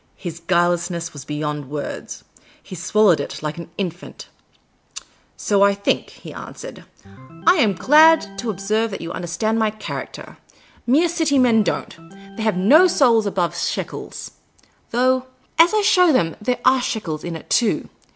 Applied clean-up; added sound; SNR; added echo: none; Organ; 19 dB; none.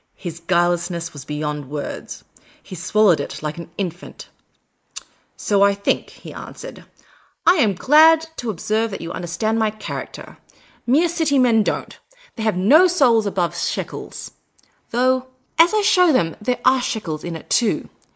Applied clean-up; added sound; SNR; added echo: neural mask model Resemble Enhance denoiser.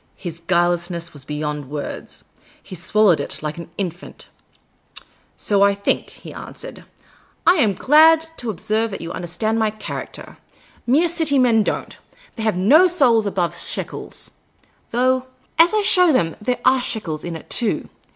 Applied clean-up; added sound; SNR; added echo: none; none; none; none.